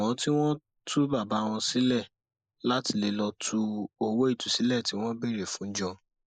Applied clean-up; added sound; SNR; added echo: neural mask model Resemble Enhance denoiser.